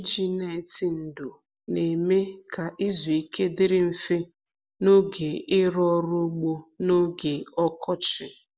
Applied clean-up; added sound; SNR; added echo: none; none; none; none.